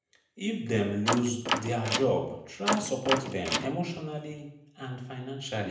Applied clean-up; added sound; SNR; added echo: none; Door; 1 dB; reverberation time 0.7 s.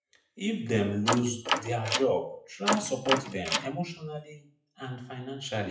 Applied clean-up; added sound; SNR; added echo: classical method WPE with log-MMSE.